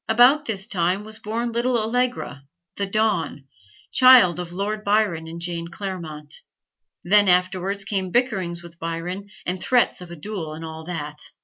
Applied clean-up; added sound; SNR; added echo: none; none; none; none.